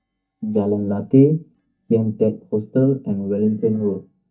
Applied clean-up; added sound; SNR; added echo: neural mask model DeepFilterNet 3.